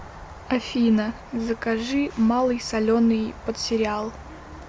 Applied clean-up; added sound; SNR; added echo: none; none; none; none.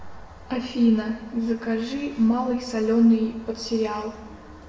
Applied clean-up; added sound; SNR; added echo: none; none; none; reverberation time 1.1 s.